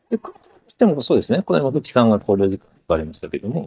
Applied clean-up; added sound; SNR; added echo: neural mask model DeepFilterNet 3.